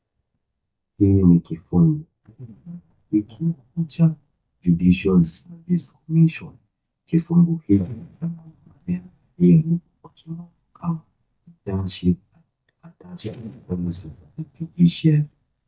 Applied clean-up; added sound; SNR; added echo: neural mask model DeepFilterNet 3.